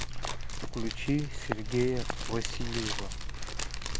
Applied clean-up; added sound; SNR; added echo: none; Fire; -1 dB; none.